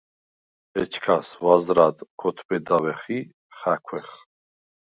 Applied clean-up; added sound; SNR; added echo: none; none; none; none.